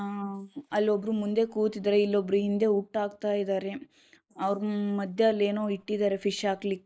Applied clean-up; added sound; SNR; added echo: neural mask model Resemble Enhance denoiser.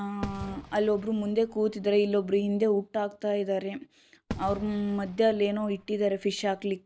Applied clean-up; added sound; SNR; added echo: none; Fireworks; 16 dB; none.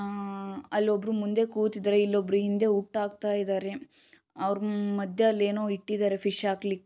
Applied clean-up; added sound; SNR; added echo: none; none; none; none.